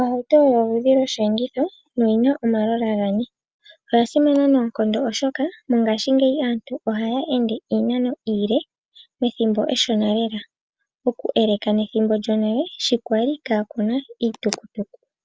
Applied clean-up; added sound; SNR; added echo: none; none; none; none.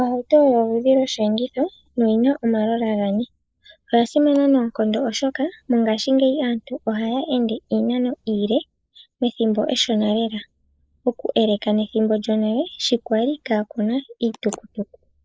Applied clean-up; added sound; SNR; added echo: neural mask model Resemble Enhance denoiser.